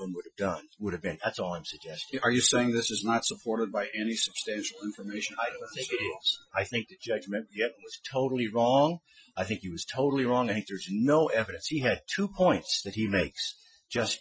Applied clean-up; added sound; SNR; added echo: classical method Wiener filter.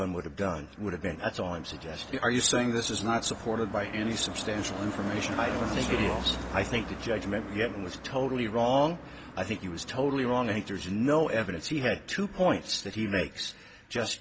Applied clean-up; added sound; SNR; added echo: none; Car passing by; 11 dB; none.